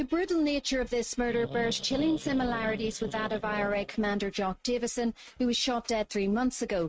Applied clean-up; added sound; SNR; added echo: neural mask model RNNoise.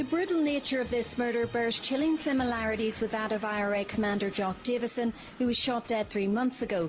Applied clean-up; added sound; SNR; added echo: none; none; none; none.